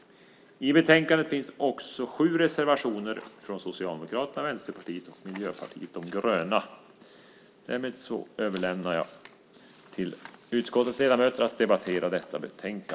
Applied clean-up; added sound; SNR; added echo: none; none; none; none.